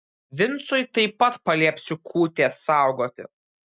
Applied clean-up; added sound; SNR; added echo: none; none; none; none.